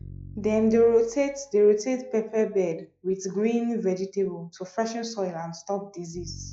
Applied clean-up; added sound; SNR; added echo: classical method log-MMSE.